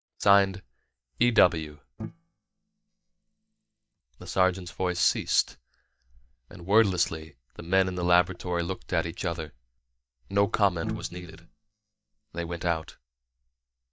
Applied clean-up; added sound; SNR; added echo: neural mask model DeepFilterNet 3.